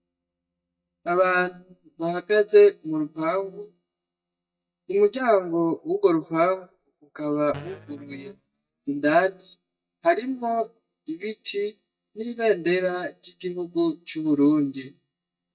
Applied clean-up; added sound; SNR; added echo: neural mask model DeepFilterNet 3.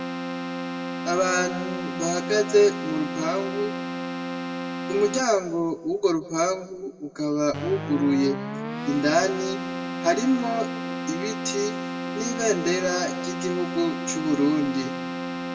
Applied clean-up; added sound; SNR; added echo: none; Keyboard (musical); 5 dB; reverberation time 1.2 s.